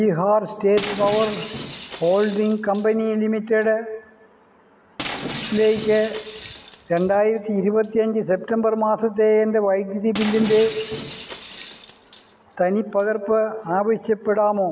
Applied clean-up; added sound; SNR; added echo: none; Shatter; 12 dB; none.